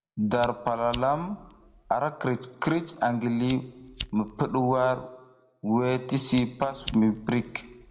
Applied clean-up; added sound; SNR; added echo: none; Fire; 12 dB; reverberation time 0.9 s.